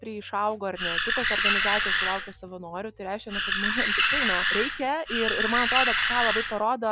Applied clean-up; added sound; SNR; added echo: none; Animal; -4 dB; none.